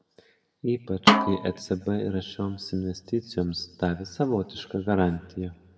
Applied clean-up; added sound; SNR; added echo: none; Snare drum; -4 dB; reverberation time 1.2 s.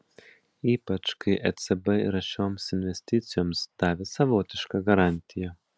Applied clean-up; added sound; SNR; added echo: none; none; none; none.